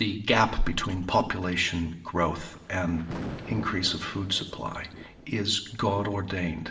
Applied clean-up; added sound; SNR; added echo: none; Thunder; 14 dB; reverberation time 0.8 s.